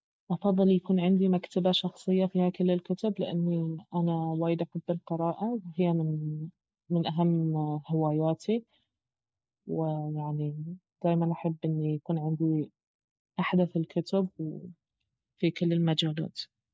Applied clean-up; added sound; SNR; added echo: none; none; none; none.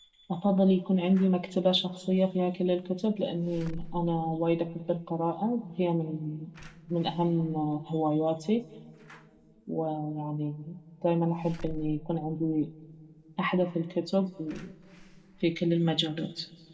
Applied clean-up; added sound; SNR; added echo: none; Slam / Alarm; 19 dB; reverberation time 1.4 s.